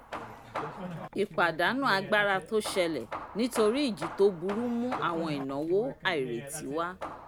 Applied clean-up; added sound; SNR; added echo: none; Hammer / Wood; 11 dB; none.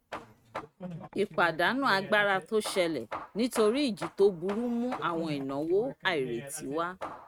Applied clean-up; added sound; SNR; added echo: neural mask model RNNoise.